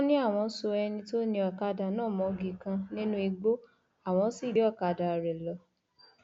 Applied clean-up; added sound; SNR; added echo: none; none; none; none.